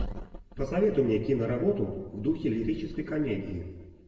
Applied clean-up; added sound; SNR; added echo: none; none; none; reverberation time 1.1 s.